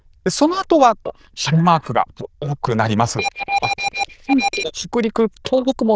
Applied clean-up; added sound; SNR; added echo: neural diffusion model UNIVERSE++.